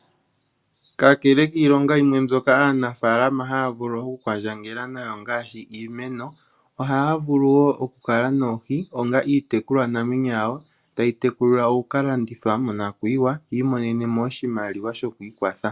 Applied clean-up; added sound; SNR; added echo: none; none; none; none.